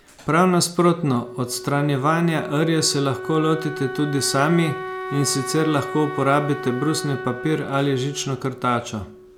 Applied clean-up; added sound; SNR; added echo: none; Wind instrument, woodwind instrument; 11 dB; none.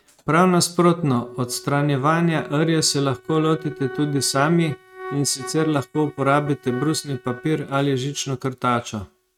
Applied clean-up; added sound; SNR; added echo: neural mask model RNNoise.